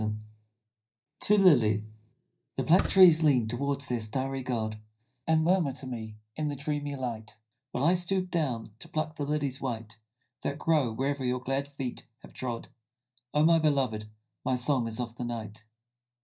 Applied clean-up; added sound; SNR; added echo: neural mask model DeepFilterNet 3.